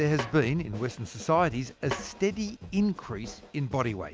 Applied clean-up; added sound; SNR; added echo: none; Snare drum; 14 dB; none.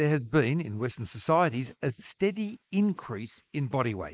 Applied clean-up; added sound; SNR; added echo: neural mask model Resemble Enhance denoiser.